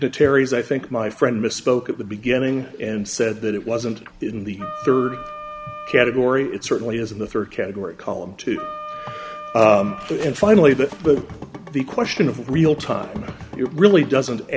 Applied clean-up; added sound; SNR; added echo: none; Wind instrument, woodwind instrument + Drum / Drum kit; 14 dB; none.